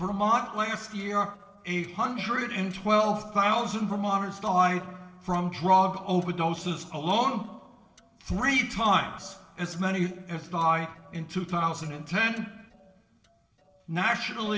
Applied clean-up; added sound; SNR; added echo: neural separator model SepFormer DNS4.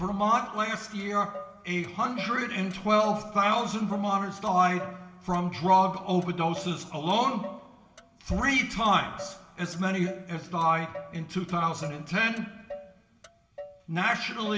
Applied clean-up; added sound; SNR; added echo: none; Motor vehicle (road); 18 dB; reverberation time 0.8 s.